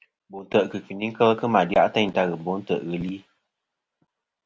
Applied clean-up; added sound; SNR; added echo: none; none; none; none.